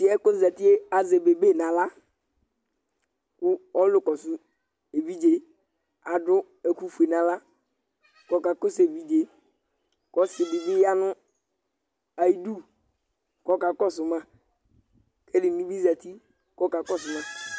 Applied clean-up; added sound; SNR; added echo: none; none; none; none.